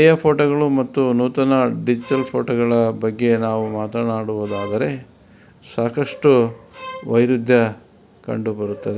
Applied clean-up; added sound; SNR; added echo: none; Bowed string instrument; 18 dB; none.